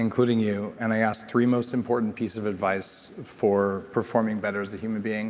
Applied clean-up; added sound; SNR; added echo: none; none; none; none.